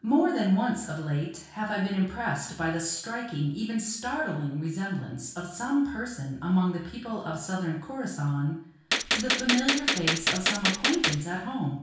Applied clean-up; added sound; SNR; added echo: none; Gunshot, gunfire; -1 dB; reverberation time 0.6 s.